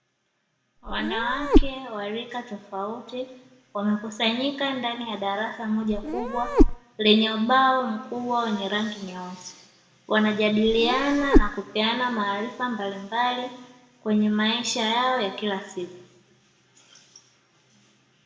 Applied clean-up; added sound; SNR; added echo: none; Meow; -5 dB; reverberation time 0.9 s.